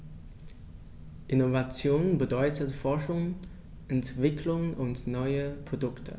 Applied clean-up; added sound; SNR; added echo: none; none; none; none.